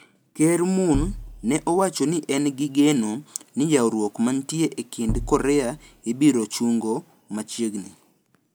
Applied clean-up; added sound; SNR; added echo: none; Bass drum; 8 dB; none.